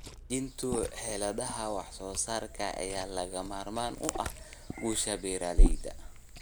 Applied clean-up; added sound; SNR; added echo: none; Liquid; -3 dB; none.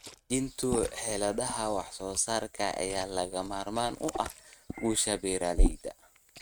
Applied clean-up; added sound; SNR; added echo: neural mask model RNNoise.